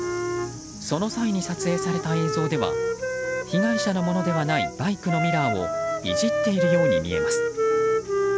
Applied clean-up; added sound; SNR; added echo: none; Wind instrument, woodwind instrument; -1 dB; none.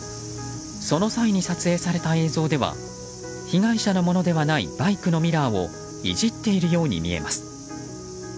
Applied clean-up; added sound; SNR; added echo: none; none; none; none.